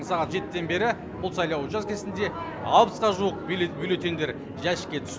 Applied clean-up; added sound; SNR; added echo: none; none; none; none.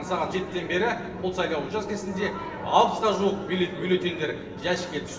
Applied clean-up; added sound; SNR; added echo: none; none; none; reverberation time 1.1 s.